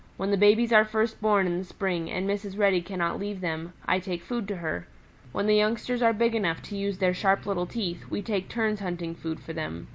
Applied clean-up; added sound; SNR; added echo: none; none; none; none.